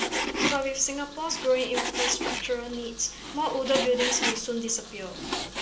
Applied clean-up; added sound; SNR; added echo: none; Frying (food); 3 dB; reverberation time 0.2 s.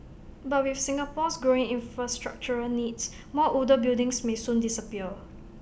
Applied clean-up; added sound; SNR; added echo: none; none; none; none.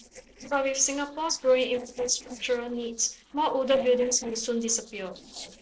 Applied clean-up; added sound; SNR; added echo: neural separator model SepFormer DNS4.